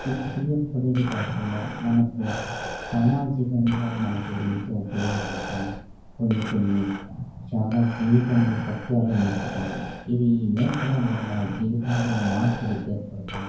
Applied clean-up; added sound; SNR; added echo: none; Breathing; 12 dB; reverberation time 0.9 s.